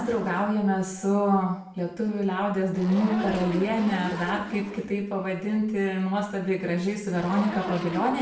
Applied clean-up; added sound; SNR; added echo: none; Zipper (clothing); 13 dB; reverberation time 0.6 s.